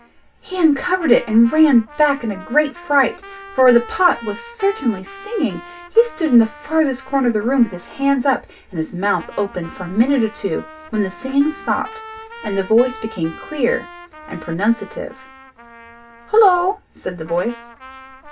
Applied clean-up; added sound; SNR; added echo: none; Trumpet; 19 dB; reverberation time 0.1 s.